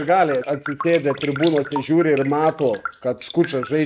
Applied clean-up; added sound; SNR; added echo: neural mask model RNNoise.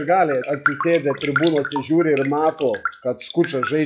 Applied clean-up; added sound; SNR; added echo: classical method log-MMSE.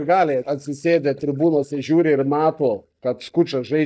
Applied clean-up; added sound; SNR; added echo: neural mask model DeepFilterNet 3.